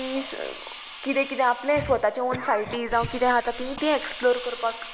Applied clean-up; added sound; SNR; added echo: none; Hiss + Cough; 12 dB; none.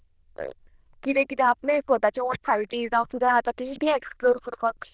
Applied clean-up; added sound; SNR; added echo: neural diffusion model UNIVERSE++.